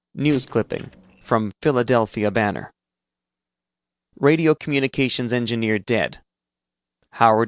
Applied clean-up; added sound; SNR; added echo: neural separator model SepFormer DNS4.